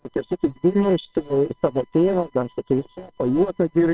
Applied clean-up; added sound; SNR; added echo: neural separator model SepFormer WHAMR!.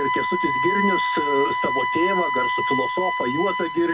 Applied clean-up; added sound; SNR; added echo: none; Wind instrument, woodwind instrument; -1 dB; reverberation time 0.2 s.